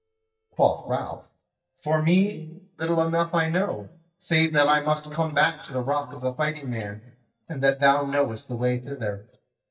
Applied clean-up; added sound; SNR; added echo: neural mask model DeepFilterNet 3.